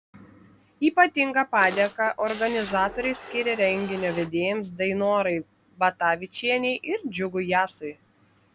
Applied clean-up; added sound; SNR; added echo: none; Camera; 13 dB; none.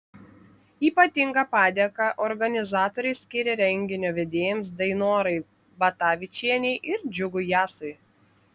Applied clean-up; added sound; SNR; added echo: none; none; none; none.